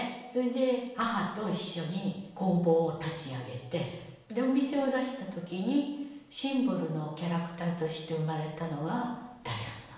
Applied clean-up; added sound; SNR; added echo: none; none; none; reverberation time 0.9 s.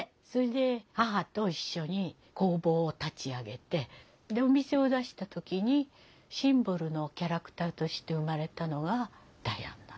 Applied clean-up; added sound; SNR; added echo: none; none; none; none.